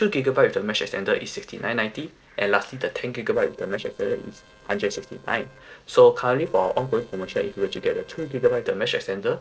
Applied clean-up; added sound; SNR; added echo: neural separator model SepFormer DNS4.